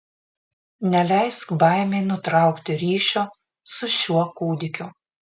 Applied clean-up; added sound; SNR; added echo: none; none; none; none.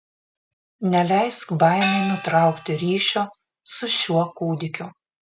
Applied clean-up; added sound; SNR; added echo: none; Gong; 5 dB; none.